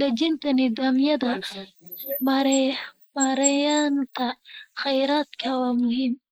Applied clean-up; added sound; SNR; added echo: neural mask model Resemble Enhance denoiser.